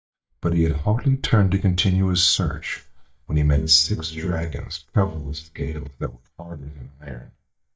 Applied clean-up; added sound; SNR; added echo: neural mask model DeepFilterNet 3.